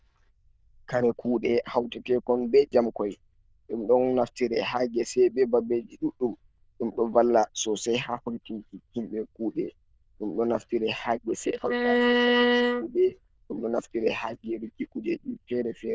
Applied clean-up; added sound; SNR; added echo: neural diffusion model UNIVERSE++.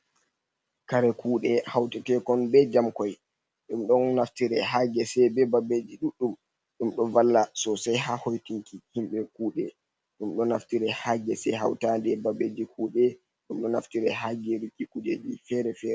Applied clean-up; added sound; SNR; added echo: none; none; none; none.